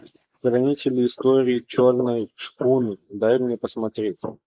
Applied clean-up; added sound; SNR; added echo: neural mask model Resemble Enhance denoiser.